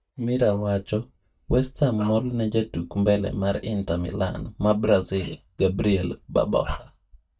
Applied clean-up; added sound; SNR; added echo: neural mask model DeepFilterNet 3.